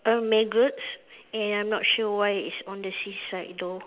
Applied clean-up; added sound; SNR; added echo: none; none; none; none.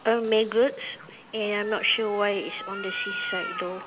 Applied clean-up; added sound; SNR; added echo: none; Cat; 11 dB; none.